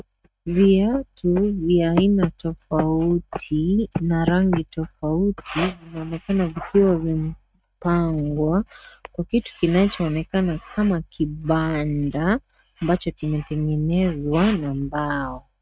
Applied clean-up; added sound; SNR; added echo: neural mask model RNNoise.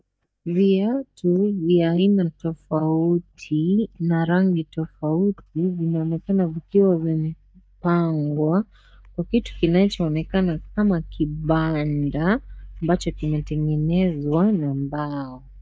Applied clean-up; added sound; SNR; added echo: neural mask model DeepFilterNet 3.